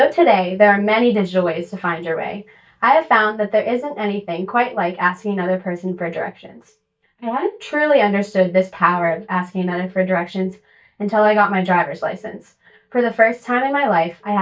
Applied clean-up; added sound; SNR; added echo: neural mask model DeepFilterNet 3.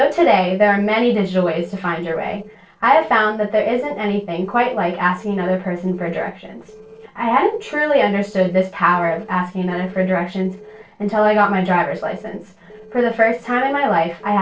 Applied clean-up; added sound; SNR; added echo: neural separator model SepFormer DNS4.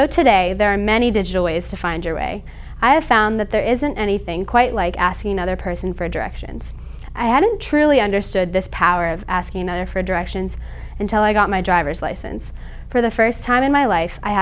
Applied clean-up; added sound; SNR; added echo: none; none; none; none.